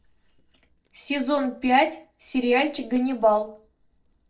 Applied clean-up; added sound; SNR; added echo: neural separator model SepFormer DNS4.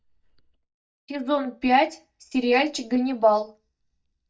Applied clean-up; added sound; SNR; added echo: neural mask model DeepFilterNet 3.